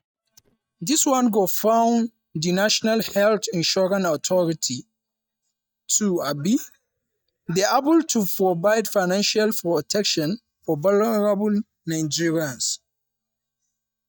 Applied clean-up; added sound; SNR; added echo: neural mask model DeepFilterNet 3.